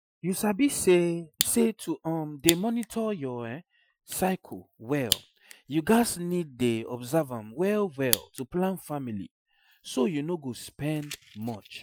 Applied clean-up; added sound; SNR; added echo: classical method Wiener filter.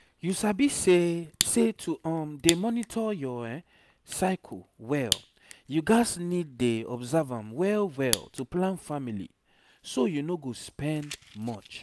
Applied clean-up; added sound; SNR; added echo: none; Fire; 10 dB; none.